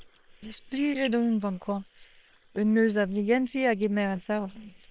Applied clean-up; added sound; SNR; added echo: neural separator model SepFormer WHAM!.